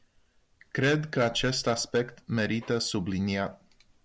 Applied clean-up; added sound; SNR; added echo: none; none; none; none.